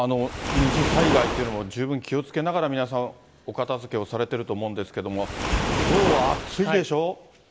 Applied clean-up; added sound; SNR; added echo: none; Waves, surf; 3 dB; none.